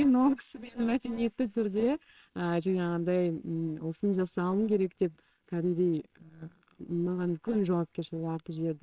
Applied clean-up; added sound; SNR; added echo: neural separator model SepFormer WHAMR!.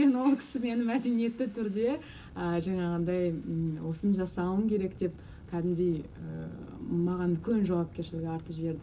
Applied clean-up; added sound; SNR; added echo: none; Engine starting; 19 dB; reverberation time 0.2 s.